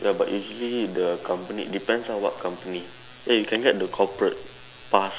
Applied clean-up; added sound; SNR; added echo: none; none; none; none.